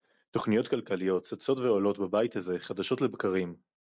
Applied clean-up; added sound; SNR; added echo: none; none; none; none.